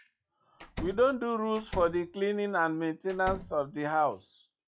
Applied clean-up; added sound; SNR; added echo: classical method log-MMSE.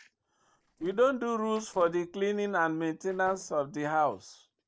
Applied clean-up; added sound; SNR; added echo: neural separator model SepFormer DNS4.